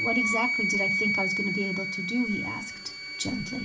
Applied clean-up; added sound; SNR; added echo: none; Wind instrument, woodwind instrument; -2 dB; reverberation time 0.7 s.